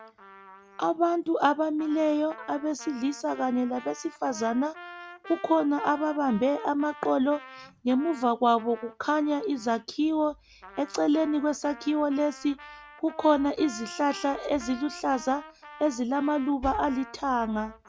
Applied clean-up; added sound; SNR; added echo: none; Trumpet; 19 dB; none.